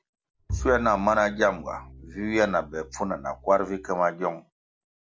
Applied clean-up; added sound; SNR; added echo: none; Bowed string instrument; 13 dB; none.